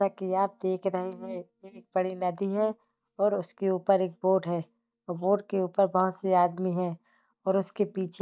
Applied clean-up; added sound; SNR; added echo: neural mask model DeepFilterNet 3.